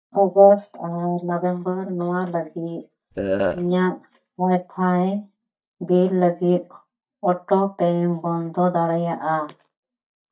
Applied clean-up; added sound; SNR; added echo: neural mask model DeepFilterNet 3.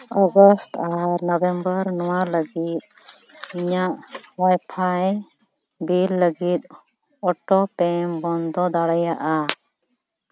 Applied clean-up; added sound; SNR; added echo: none; none; none; none.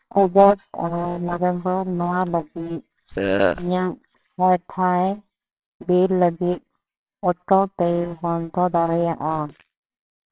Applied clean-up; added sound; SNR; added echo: neural separator model SepFormer WHAMR!.